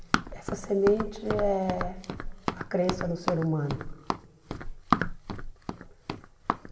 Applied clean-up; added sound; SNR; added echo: none; Run; 2 dB; reverberation time 2.3 s.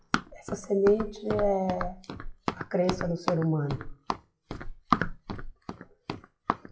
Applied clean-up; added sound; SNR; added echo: classical method WPE with log-MMSE.